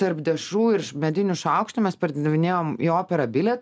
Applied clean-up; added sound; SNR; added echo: none; none; none; none.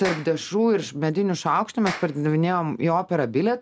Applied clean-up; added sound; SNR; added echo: none; Clapping; 16 dB; none.